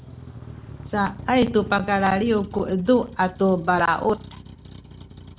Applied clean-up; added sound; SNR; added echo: none; Motor vehicle (road); 15 dB; none.